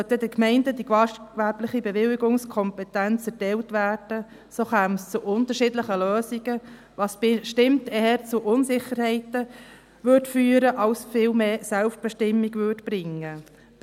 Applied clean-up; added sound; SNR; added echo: none; none; none; none.